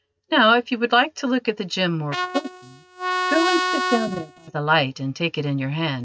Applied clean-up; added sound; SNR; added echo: neural mask model RNNoise.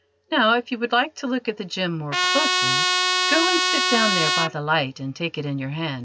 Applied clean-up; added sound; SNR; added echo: none; Trumpet; -3 dB; none.